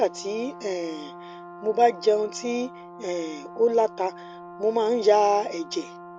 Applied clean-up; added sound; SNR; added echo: none; Brass instrument; 16 dB; none.